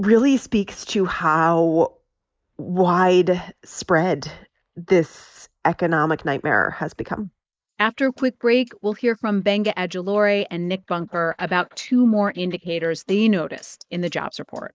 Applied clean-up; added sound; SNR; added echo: neural mask model Resemble Enhance denoiser.